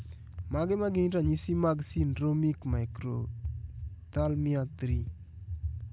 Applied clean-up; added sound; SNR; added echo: none; none; none; none.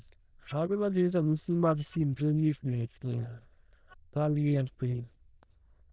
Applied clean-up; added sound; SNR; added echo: neural diffusion model UNIVERSE++.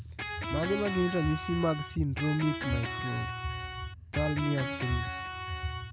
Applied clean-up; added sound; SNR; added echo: none; Electric guitar; 6 dB; none.